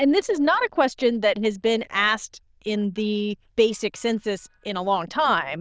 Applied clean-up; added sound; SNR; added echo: neural diffusion model UNIVERSE++.